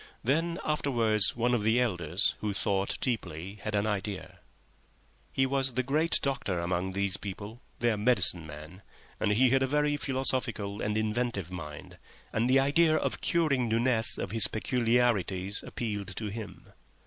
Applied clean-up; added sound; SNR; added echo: none; Cricket; 15 dB; none.